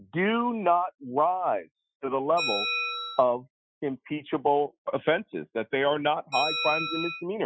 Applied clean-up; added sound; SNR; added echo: classical method Wiener filter.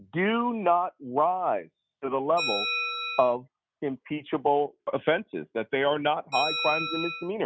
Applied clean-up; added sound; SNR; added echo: none; Bell; 9 dB; none.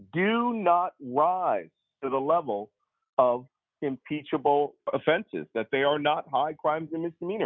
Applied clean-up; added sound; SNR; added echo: none; none; none; none.